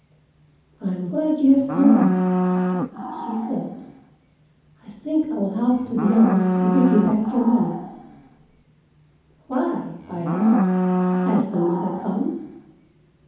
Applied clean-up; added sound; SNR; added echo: none; Livestock, farm animals, working animals; 1 dB; reverberation time 0.9 s.